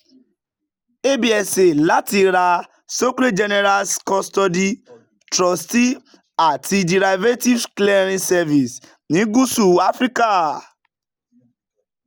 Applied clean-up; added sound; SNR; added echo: none; none; none; none.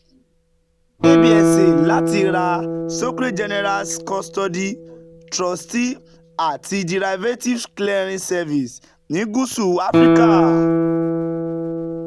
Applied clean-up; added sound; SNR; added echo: none; Guitar; -3 dB; none.